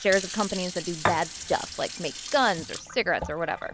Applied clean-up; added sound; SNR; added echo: none; Fill (with liquid) / Sink (filling or washing); 8 dB; none.